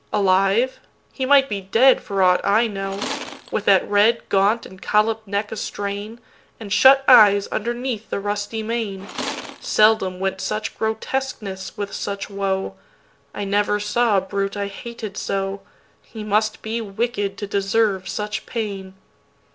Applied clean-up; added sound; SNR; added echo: none; Tools; 10 dB; none.